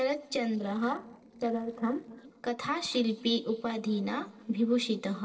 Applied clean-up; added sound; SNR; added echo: neural separator model SepFormer DNS4.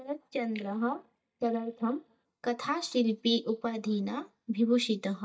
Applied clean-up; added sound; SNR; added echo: neural mask model DeepFilterNet 3.